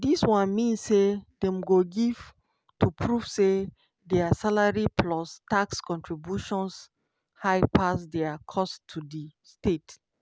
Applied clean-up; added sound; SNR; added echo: none; none; none; none.